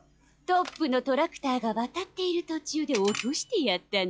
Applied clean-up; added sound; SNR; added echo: classical method log-MMSE.